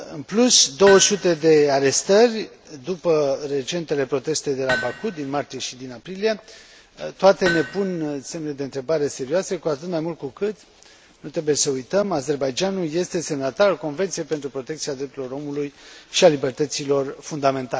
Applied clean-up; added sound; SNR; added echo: none; Hammer; 10 dB; none.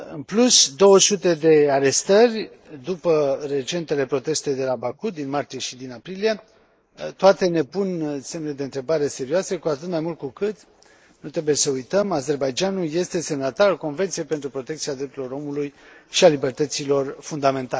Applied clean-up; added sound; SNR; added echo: neural mask model Resemble Enhance denoiser.